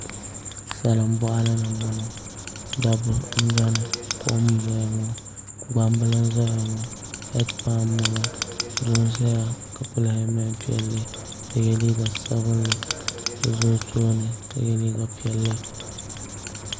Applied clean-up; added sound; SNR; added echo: none; Writing; 11 dB; none.